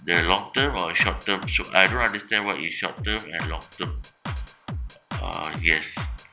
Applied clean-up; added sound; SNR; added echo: none; Drum kit; 7 dB; none.